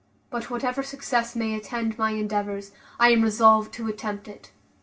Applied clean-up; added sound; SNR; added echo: none; none; none; reverberation time 0.2 s.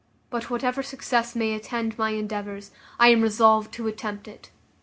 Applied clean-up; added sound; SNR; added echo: none; none; none; none.